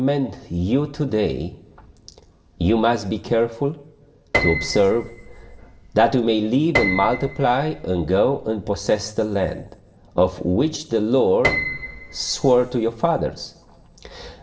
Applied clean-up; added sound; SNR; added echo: none; Piano; 7 dB; reverberation time 1.4 s.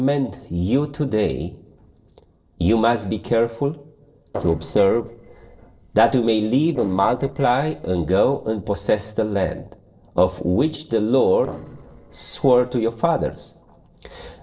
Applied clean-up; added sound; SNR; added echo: neural separator model SepFormer DNS4.